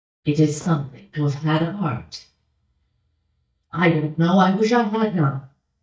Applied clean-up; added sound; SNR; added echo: neural mask model DeepFilterNet 3.